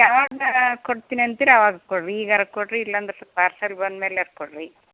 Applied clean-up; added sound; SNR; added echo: none; none; none; none.